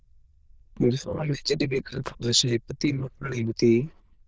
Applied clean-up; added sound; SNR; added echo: neural diffusion model UNIVERSE++.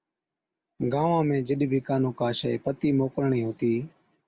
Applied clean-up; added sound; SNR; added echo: none; none; none; none.